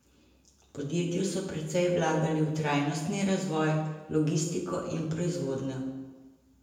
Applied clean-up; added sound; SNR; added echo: none; none; none; reverberation time 1.0 s.